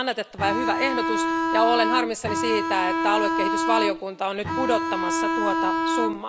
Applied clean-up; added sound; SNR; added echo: none; Bowed string instrument; -2 dB; none.